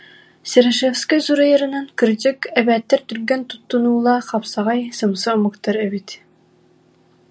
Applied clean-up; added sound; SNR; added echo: none; none; none; none.